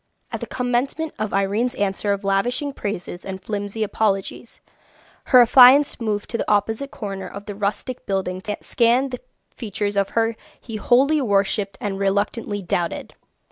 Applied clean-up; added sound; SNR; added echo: none; none; none; none.